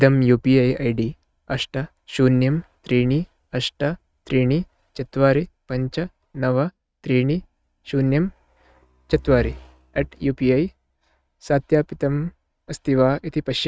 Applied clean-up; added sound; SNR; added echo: neural mask model RNNoise.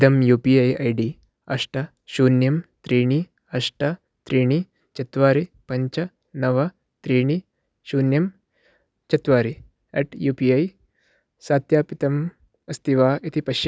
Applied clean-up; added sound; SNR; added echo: none; none; none; none.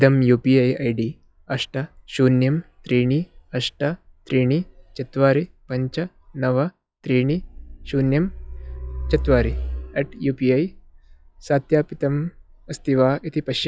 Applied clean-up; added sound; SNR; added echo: classical method log-MMSE.